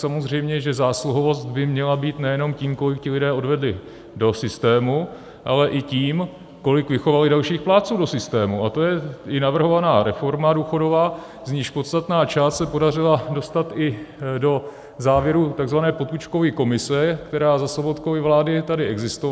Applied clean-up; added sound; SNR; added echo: none; none; none; none.